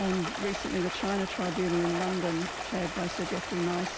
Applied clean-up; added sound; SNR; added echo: none; Stream; 5 dB; none.